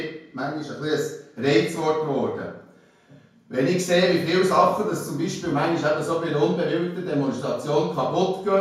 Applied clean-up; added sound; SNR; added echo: none; none; none; reverberation time 0.5 s.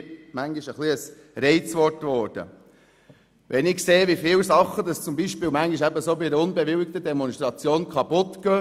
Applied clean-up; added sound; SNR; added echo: none; none; none; none.